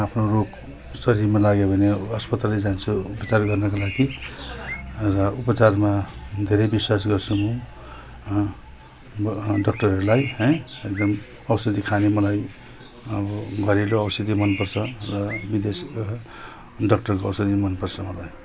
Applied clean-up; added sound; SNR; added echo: none; Bird; 15 dB; none.